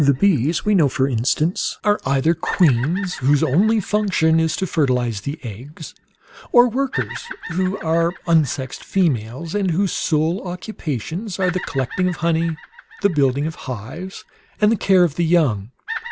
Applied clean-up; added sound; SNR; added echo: none; Bird vocalization, bird call, bird song; 18 dB; none.